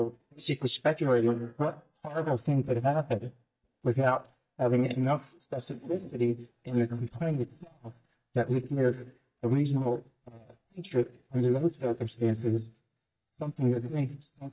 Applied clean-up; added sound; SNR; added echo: neural mask model DeepFilterNet 3.